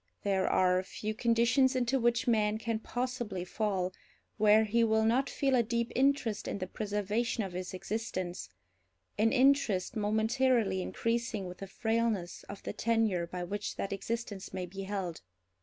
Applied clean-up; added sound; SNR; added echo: none; none; none; none.